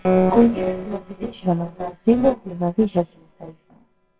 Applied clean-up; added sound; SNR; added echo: neural separator model SepFormer WHAMR!.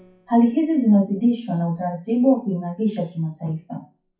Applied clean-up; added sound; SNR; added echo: classical method WPE with log-MMSE.